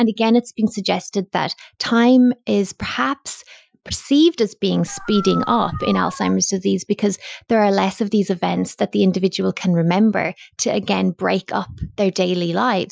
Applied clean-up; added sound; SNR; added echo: classical method Wiener filter.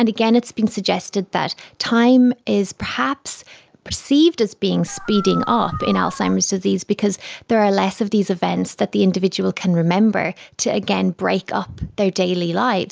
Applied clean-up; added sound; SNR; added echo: none; Dog; 10 dB; none.